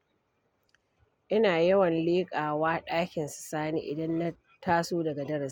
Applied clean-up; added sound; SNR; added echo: none; none; none; none.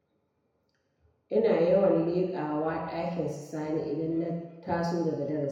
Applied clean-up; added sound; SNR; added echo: none; none; none; reverberation time 1.0 s.